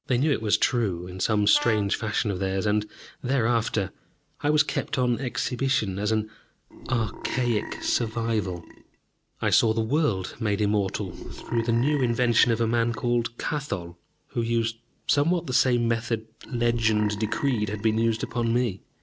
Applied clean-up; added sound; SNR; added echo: none; Brass instrument + Burping, eructation; 13 dB; none.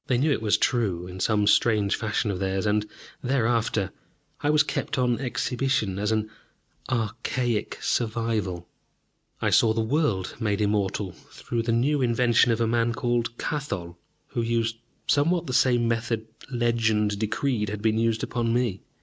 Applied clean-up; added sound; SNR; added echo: none; none; none; none.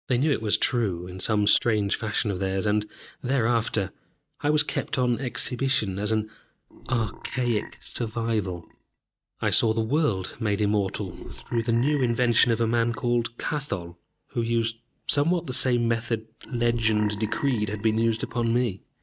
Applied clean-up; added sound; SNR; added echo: neural mask model DeepFilterNet 3.